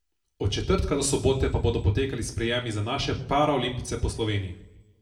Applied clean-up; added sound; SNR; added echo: none; none; none; reverberation time 0.6 s.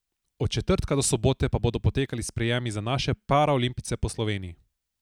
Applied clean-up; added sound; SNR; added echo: none; none; none; none.